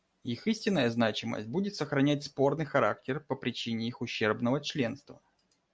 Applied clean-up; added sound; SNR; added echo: none; none; none; none.